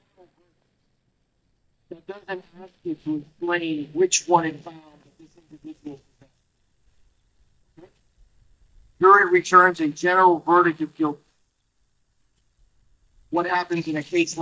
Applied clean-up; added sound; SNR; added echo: neural mask model DeepFilterNet 3.